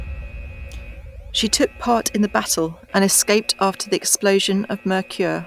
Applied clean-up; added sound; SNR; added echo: none; Alarm; 17 dB; none.